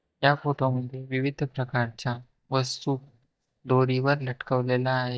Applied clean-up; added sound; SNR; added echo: neural mask model DeepFilterNet 3.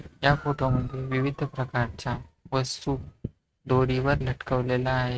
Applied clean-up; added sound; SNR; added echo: neural mask model RNNoise.